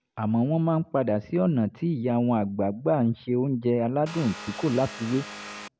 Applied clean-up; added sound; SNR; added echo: none; Vehicle; 14 dB; none.